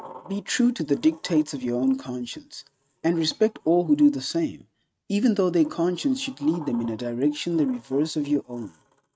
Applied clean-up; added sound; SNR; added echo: neural mask model RNNoise.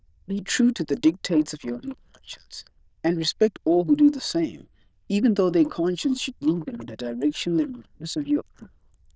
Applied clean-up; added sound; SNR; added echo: neural diffusion model UNIVERSE++.